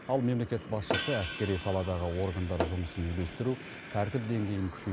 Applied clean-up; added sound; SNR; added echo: none; Tap / Hammer + Hi-hat; 7 dB; none.